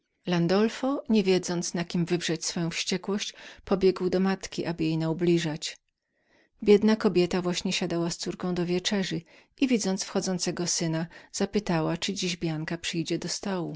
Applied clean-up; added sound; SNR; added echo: none; none; none; none.